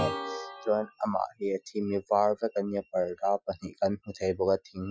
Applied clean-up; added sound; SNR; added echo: classical method Wiener filter.